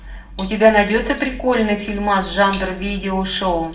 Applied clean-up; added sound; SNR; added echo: none; none; none; reverberation time 0.5 s.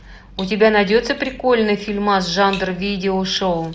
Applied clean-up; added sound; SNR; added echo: none; none; none; none.